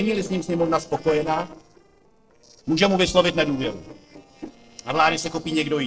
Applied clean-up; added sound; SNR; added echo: neural separator model SepFormer DNS4.